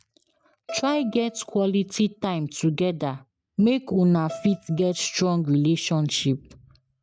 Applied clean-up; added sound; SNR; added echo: neural mask model RNNoise.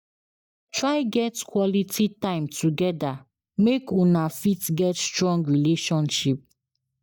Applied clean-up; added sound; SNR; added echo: neural mask model DeepFilterNet 3.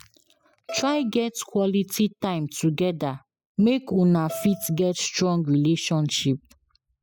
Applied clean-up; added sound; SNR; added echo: classical method spectral subtraction.